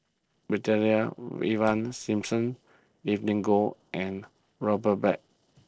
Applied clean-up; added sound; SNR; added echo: neural separator model SepFormer DNS4.